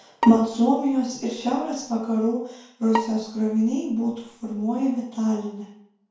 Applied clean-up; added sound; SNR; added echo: none; Bowed string instrument; 11 dB; reverberation time 0.5 s.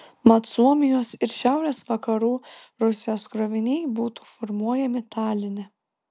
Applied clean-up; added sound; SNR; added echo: none; none; none; none.